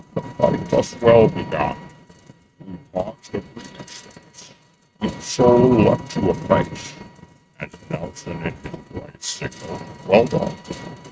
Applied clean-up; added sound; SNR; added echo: neural mask model RNNoise.